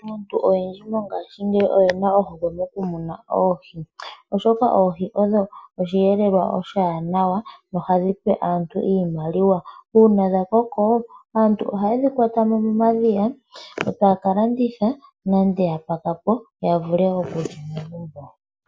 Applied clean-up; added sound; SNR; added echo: none; none; none; none.